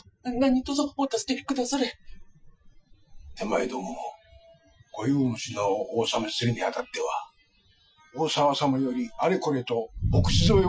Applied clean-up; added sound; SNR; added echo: classical method Wiener filter.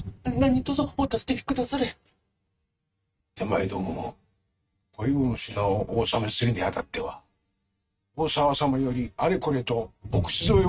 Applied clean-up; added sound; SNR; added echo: neural mask model RNNoise.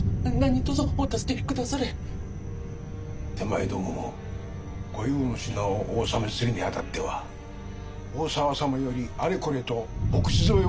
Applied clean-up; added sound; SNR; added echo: none; Thunder; 2 dB; none.